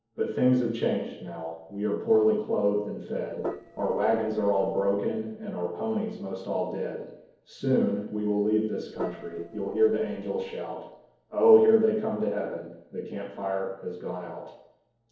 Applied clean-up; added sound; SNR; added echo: neural separator model SepFormer DNS4.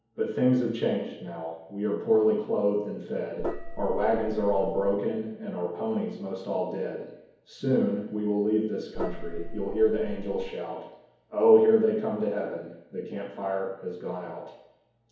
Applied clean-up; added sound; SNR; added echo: none; Gong; 6 dB; reverberation time 2.2 s.